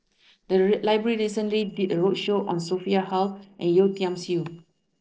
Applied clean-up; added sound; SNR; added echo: neural separator model SepFormer DNS4.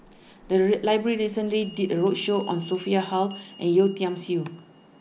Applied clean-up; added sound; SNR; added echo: none; Bell; 15 dB; none.